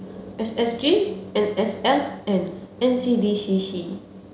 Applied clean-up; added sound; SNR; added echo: none; none; none; none.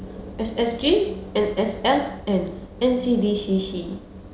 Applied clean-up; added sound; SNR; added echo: none; Aircraft; 19 dB; none.